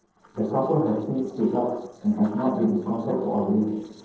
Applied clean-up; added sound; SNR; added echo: neural separator model SepFormer DNS4.